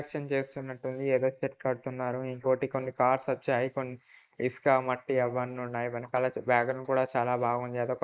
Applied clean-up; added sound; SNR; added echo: neural mask model Resemble Enhance denoiser.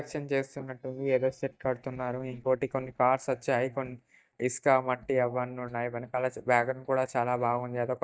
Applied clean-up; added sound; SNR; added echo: neural mask model DeepFilterNet 3.